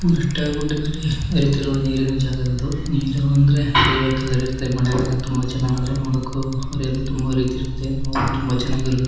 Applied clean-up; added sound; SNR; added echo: none; Bicycle; 9 dB; reverberation time 1.1 s.